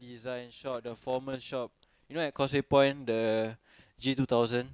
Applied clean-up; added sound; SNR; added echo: none; none; none; none.